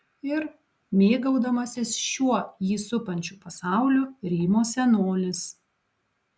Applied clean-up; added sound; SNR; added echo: none; none; none; none.